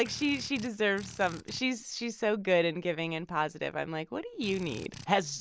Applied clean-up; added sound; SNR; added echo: none; Drill; 16 dB; none.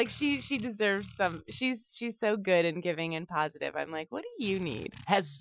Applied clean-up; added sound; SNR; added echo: classical method Wiener filter.